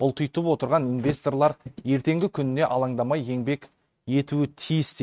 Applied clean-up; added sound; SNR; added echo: neural mask model RNNoise.